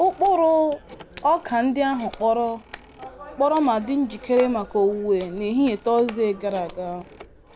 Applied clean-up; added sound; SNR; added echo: none; Telephone + Hands; 19 dB; none.